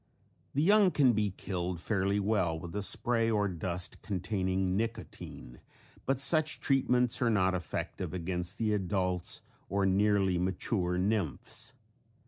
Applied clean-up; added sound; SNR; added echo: none; none; none; none.